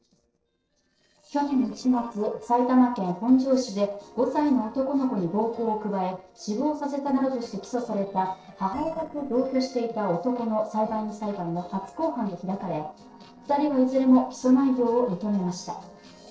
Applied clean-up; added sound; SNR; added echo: neural separator model SepFormer DNS4.